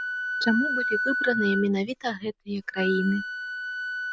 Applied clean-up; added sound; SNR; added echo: none; Wind instrument, woodwind instrument; 2 dB; none.